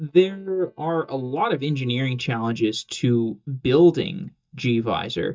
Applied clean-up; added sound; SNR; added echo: neural mask model DeepFilterNet 3.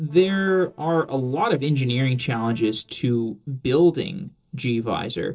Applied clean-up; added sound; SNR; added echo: neural separator model SepFormer DNS4.